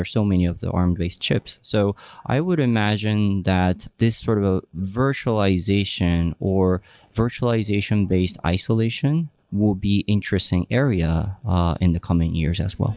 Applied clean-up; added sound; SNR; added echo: none; none; none; none.